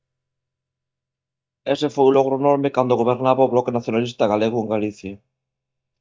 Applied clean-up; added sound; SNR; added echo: neural mask model DeepFilterNet 3.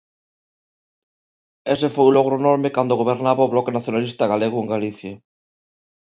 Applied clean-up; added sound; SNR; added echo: none; none; none; none.